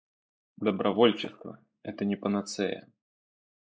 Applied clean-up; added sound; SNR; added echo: neural mask model Resemble Enhance denoiser.